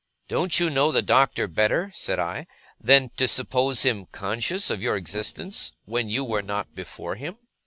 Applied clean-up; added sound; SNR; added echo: neural separator model SepFormer DNS4.